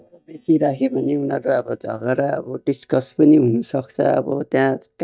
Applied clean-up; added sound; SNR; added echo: neural mask model DeepFilterNet 3.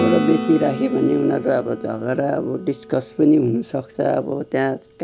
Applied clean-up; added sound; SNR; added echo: none; Acoustic guitar / Strum; 9 dB; none.